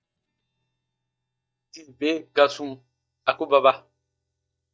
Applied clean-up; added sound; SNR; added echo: neural mask model DeepFilterNet 3.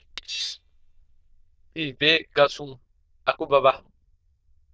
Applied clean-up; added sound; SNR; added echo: neural diffusion model UNIVERSE++.